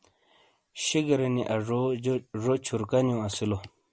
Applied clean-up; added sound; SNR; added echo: none; none; none; none.